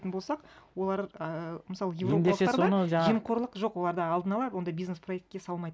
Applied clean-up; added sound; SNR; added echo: none; none; none; none.